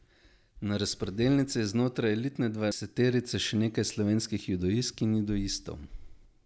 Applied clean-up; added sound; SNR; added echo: none; none; none; none.